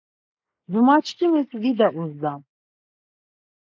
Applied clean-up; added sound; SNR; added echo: neural mask model Resemble Enhance denoiser.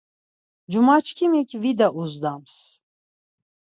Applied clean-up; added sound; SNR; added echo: none; none; none; none.